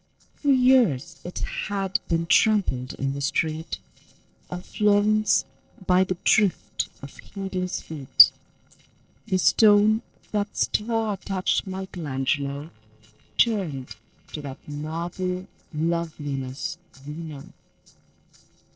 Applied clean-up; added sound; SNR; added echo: neural separator model SepFormer DNS4.